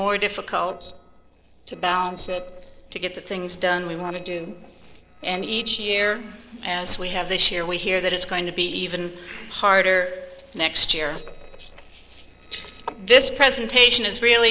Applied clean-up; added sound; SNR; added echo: neural separator model SepFormer DNS4.